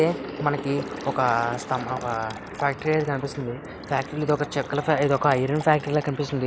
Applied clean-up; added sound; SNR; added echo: none; Fill (with liquid) / Water; 19 dB; none.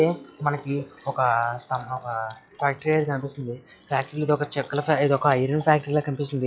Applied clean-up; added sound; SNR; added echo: classical method log-MMSE.